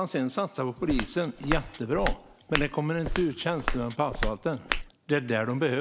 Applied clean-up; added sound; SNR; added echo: none; Walk, footsteps; 3 dB; none.